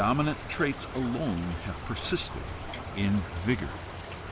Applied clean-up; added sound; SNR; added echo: none; Stream / Trickle, dribble; 7 dB; none.